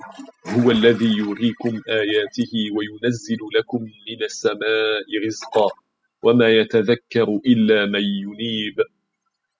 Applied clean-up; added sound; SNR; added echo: classical method spectral subtraction.